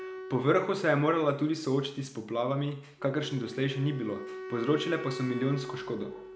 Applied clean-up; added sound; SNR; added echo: none; Wind instrument, woodwind instrument; 12 dB; none.